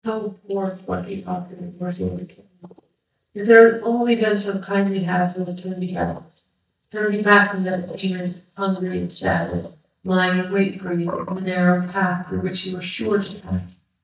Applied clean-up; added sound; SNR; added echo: neural mask model DeepFilterNet 3.